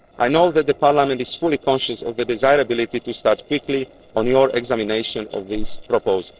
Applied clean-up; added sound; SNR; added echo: neural separator model SepFormer DNS4.